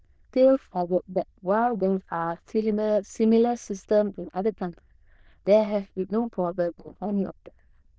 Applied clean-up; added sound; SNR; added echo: neural diffusion model UNIVERSE++.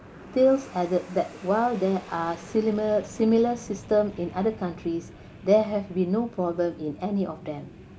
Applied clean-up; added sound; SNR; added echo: none; Fixed-wing aircraft, airplane; 19 dB; none.